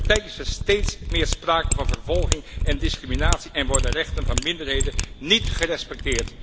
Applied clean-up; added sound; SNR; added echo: none; Mechanisms; -2 dB; none.